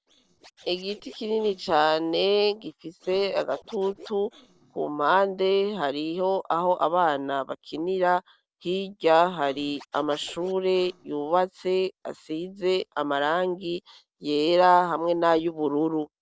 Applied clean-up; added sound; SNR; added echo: neural separator model SepFormer DNS4.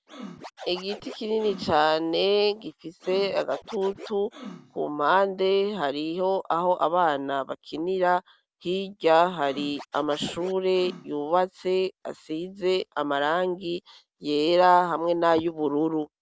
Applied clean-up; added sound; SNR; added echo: none; Scratching (performance technique); 18 dB; none.